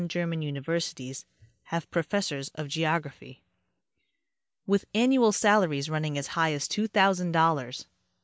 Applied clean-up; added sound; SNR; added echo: none; none; none; none.